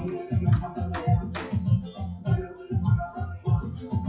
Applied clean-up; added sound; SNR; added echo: classical method WPE with log-MMSE.